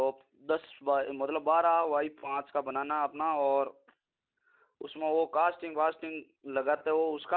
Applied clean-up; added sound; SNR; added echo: none; none; none; none.